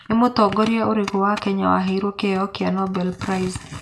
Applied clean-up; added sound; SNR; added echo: none; none; none; reverberation time 0.3 s.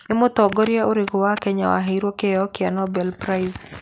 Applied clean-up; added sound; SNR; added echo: none; none; none; none.